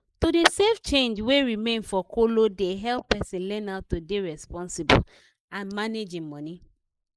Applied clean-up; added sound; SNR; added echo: neural mask model Resemble Enhance denoiser.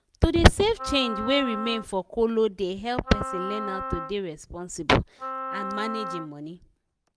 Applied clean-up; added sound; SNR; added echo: none; Wind instrument, woodwind instrument; 9 dB; none.